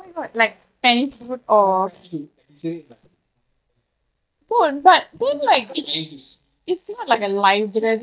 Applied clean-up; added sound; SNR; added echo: neural mask model DeepFilterNet 3.